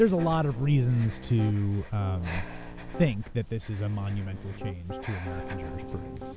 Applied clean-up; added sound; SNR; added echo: none; Piano + Breathing; 10 dB; none.